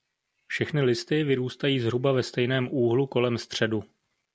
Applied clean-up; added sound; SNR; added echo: none; none; none; none.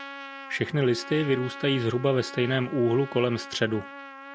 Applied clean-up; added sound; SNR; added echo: none; Trumpet; 15 dB; none.